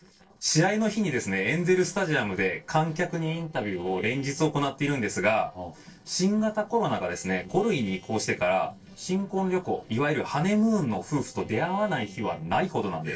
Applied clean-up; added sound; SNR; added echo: neural separator model SepFormer DNS4.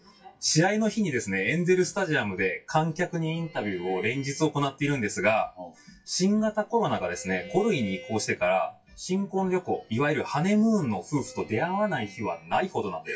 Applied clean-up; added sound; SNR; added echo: classical method WPE with log-MMSE.